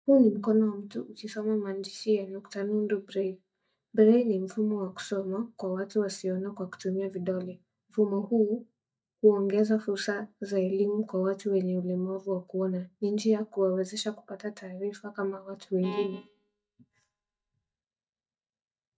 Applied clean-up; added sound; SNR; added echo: neural mask model DeepFilterNet 3.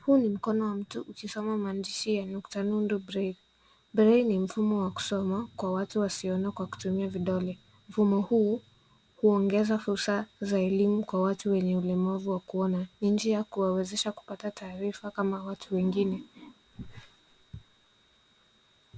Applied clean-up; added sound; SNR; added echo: none; none; none; none.